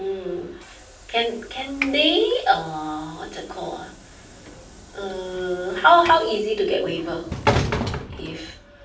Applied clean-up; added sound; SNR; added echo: none; Sliding door / Train; 8 dB; reverberation time 0.4 s.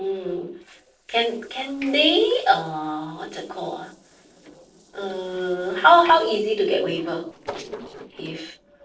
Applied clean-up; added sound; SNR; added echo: neural separator model SepFormer DNS4.